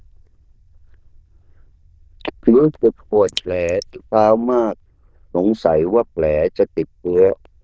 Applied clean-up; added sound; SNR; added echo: neural diffusion model UNIVERSE++.